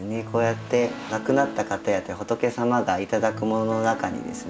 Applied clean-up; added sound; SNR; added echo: none; none; none; none.